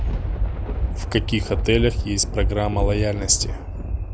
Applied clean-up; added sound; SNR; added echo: none; Thunder; 0 dB; none.